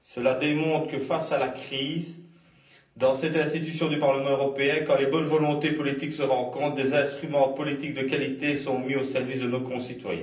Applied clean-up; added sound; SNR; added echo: none; none; none; reverberation time 0.6 s.